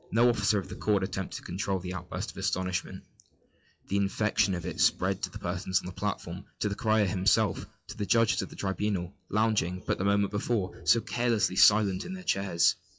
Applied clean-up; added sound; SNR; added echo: classical method WPE with log-MMSE.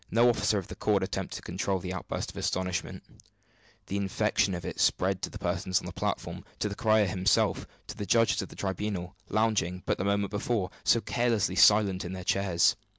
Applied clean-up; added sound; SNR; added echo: none; none; none; none.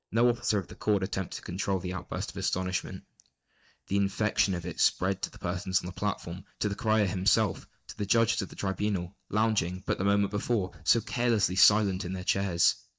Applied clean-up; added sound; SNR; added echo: neural mask model DeepFilterNet 3.